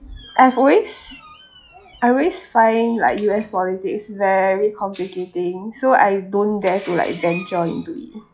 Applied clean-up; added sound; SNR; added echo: classical method log-MMSE.